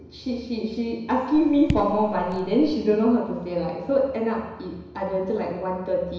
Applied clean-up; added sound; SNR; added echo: none; Raindrop / Drip; 9 dB; reverberation time 1.0 s.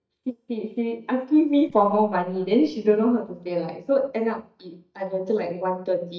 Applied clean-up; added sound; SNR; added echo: neural mask model DeepFilterNet 3.